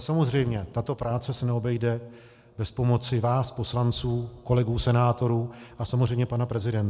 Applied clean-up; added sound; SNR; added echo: none; none; none; none.